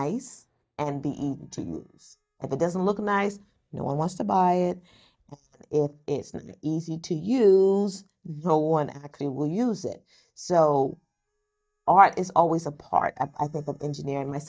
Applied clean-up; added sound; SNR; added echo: neural mask model DeepFilterNet 3.